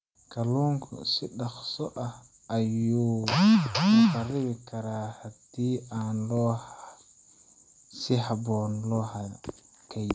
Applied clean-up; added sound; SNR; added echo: none; none; none; none.